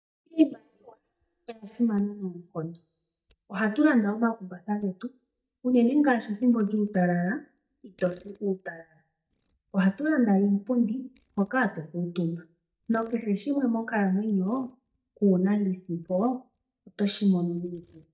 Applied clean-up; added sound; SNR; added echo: neural mask model DeepFilterNet 3.